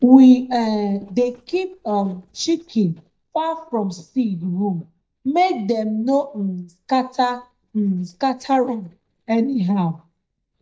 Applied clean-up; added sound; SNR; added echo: neural mask model DeepFilterNet 3.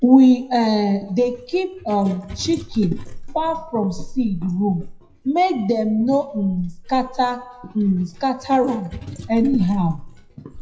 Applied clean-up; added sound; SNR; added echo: classical method WPE with log-MMSE.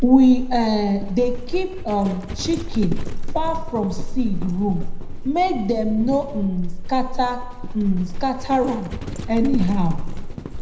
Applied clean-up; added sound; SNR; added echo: none; Livestock, farm animals, working animals; 3 dB; reverberation time 0.8 s.